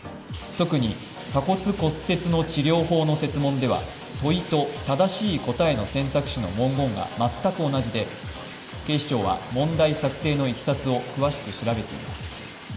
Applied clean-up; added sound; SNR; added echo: none; Bathtub (filling or washing); 15 dB; reverberation time 2.9 s.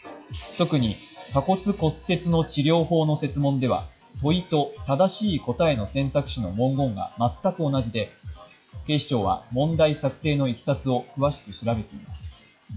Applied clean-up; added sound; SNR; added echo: classical method WPE with log-MMSE.